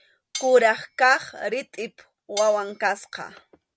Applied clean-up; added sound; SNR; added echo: none; Cutlery, silverware; 17 dB; none.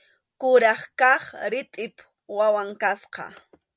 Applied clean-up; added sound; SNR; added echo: none; none; none; none.